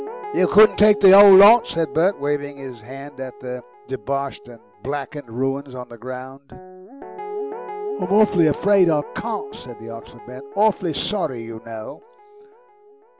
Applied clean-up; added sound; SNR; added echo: none; Guitar; 13 dB; none.